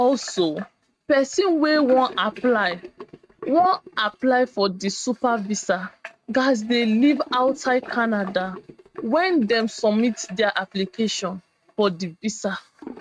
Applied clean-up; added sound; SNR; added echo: neural mask model RNNoise.